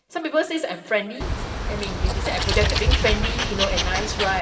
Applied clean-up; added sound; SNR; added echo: none; Wild animals; -3 dB; reverberation time 1.7 s.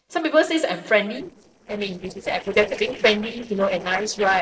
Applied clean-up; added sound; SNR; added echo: neural separator model SepFormer DNS4.